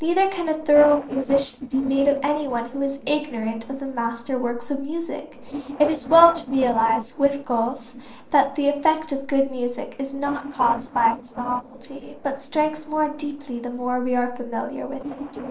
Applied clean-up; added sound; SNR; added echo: neural separator model SepFormer DNS4.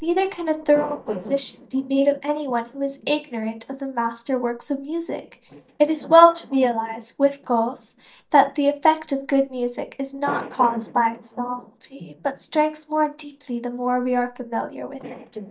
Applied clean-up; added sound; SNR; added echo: neural mask model DeepFilterNet 3.